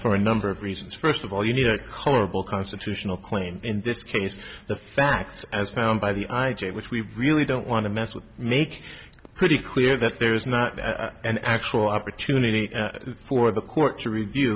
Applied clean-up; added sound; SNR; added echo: none; none; none; none.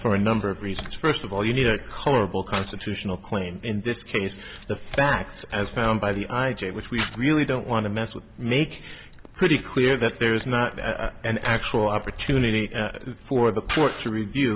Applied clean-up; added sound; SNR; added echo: none; Camera; 13 dB; none.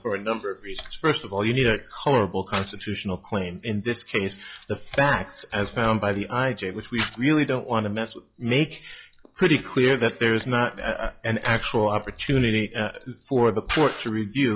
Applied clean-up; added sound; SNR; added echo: classical method log-MMSE.